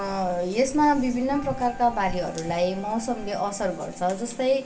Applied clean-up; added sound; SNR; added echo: none; Wind instrument, woodwind instrument; 19 dB; reverberation time 0.2 s.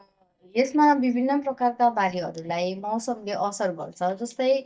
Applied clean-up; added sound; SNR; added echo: neural mask model DeepFilterNet 3.